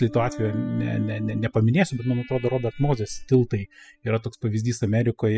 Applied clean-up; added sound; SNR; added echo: classical method spectral subtraction.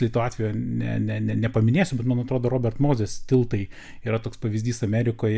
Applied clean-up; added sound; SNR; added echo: none; none; none; none.